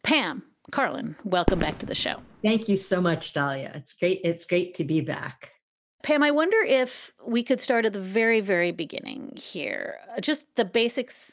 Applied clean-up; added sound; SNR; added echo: none; Fireworks; 6 dB; none.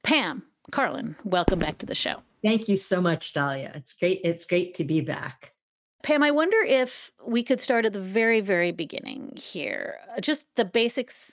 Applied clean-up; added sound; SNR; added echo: neural mask model RNNoise.